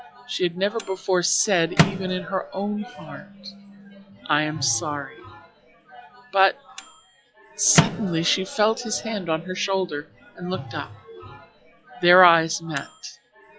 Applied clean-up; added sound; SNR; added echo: classical method log-MMSE.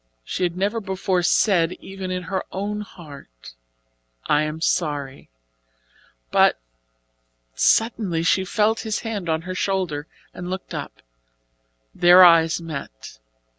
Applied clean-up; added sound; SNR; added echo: none; none; none; none.